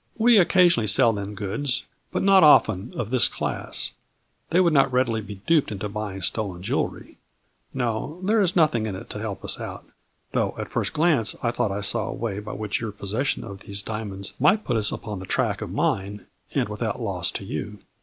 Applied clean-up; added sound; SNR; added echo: none; none; none; none.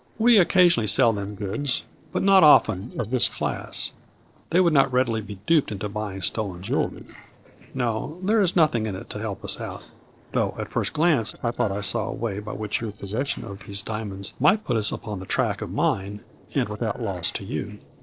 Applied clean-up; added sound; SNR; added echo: neural separator model SepFormer DNS4.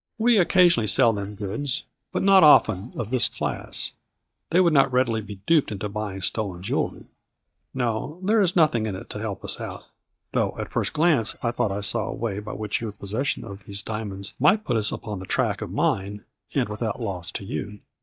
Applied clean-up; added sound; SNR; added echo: neural mask model DeepFilterNet 3.